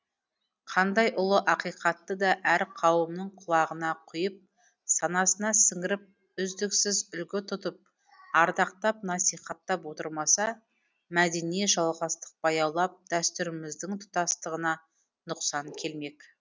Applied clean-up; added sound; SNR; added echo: none; none; none; none.